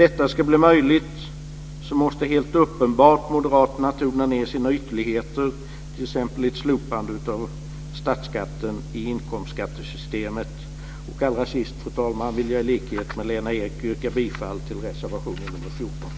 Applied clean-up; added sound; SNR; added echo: none; none; none; none.